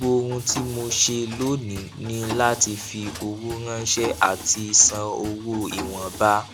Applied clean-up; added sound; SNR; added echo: none; Mechanisms; 12 dB; none.